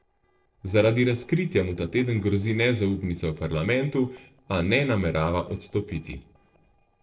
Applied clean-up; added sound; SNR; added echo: neural separator model SepFormer DNS4.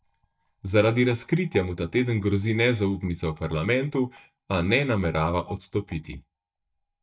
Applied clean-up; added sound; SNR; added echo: neural mask model DeepFilterNet 3.